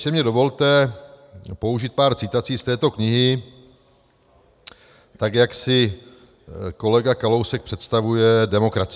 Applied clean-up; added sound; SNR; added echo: none; none; none; none.